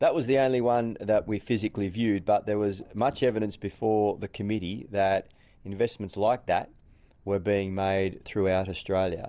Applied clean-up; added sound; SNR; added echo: none; none; none; none.